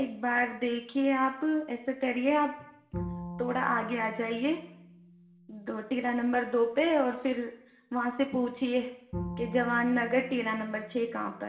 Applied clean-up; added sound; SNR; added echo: none; Bowed string instrument; 15 dB; reverberation time 0.7 s.